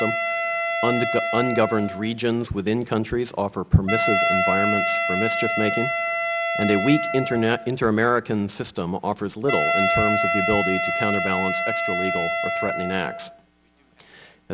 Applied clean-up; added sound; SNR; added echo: none; Wind instrument, woodwind instrument; 1 dB; none.